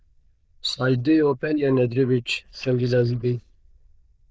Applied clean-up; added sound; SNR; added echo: neural diffusion model UNIVERSE++.